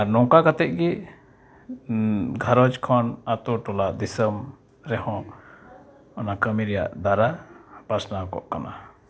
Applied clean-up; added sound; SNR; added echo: none; none; none; none.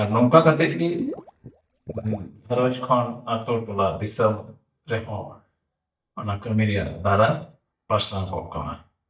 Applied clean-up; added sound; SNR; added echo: neural mask model DeepFilterNet 3.